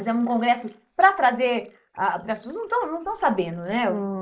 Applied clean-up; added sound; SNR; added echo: neural mask model Resemble Enhance denoiser.